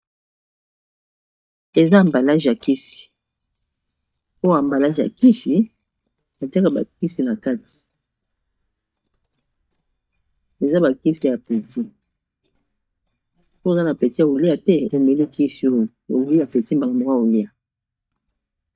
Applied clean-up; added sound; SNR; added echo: neural mask model DeepFilterNet 3.